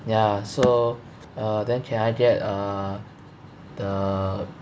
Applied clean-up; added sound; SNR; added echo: none; none; none; none.